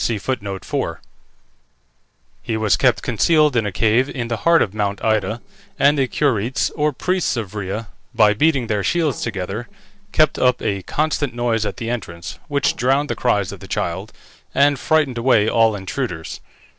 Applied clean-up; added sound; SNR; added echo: neural separator model SepFormer DNS4.